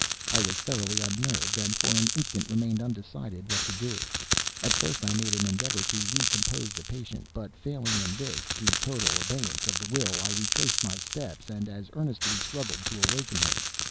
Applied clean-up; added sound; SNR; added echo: none; Crackle; -2 dB; none.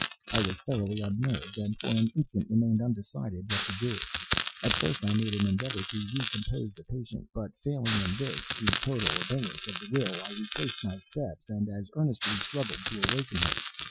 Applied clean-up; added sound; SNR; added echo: classical method Wiener filter.